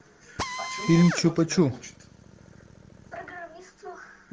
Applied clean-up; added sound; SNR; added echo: none; Drill; 11 dB; none.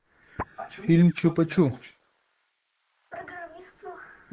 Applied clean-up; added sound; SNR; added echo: neural mask model Resemble Enhance denoiser.